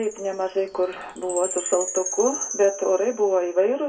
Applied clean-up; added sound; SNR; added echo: none; Chime; 10 dB; reverberation time 0.2 s.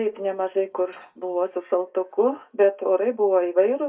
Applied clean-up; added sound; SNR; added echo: neural mask model DeepFilterNet 3.